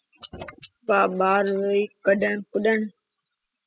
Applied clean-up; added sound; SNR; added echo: classical method spectral subtraction.